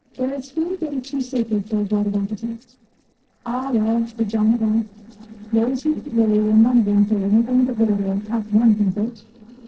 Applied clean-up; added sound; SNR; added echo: neural separator model SepFormer DNS4.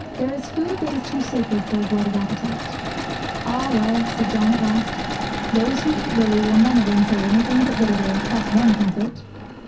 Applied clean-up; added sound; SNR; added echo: none; Engine / Mechanisms; 5 dB; reverberation time 0.3 s.